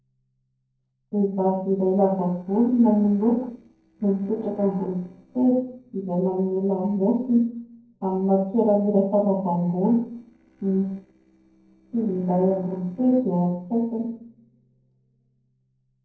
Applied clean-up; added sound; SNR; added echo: neural separator model SepFormer DNS4.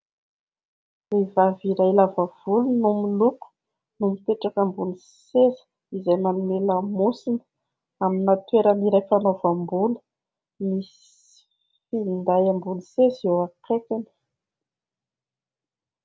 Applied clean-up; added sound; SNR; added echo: none; none; none; none.